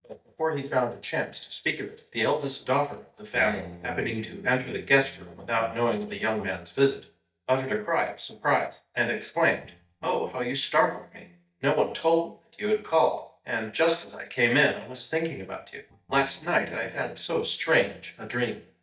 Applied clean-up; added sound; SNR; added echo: neural mask model DeepFilterNet 3.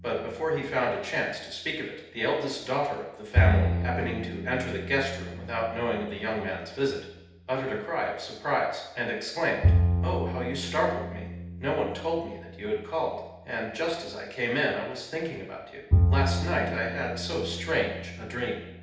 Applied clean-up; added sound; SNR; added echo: none; Bowed string instrument; 0 dB; reverberation time 0.8 s.